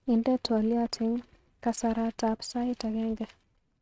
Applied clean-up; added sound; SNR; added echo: neural mask model RNNoise.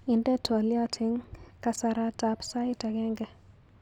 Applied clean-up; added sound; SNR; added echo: none; none; none; none.